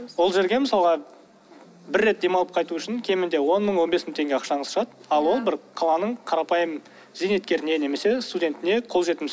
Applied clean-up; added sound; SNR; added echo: none; none; none; none.